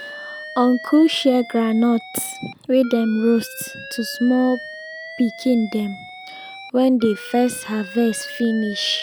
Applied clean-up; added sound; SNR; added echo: none; Alarm; 16 dB; none.